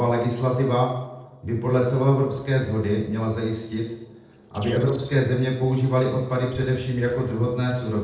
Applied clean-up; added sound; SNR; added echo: neural separator model SepFormer DNS4.